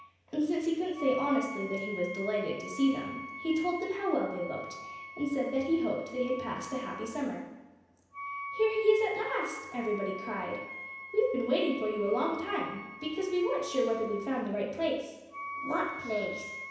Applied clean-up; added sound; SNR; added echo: none; Wind instrument, woodwind instrument; 11 dB; reverberation time 0.9 s.